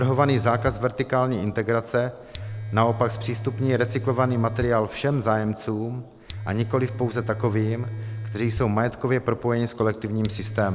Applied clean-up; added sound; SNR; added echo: none; Domestic sounds, home sounds; 10 dB; none.